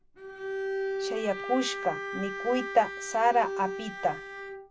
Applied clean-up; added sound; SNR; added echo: none; Bowed string instrument; 5 dB; none.